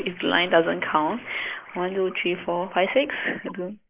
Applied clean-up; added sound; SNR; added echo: neural mask model Resemble Enhance denoiser.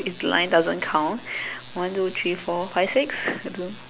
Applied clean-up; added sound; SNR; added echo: none; none; none; none.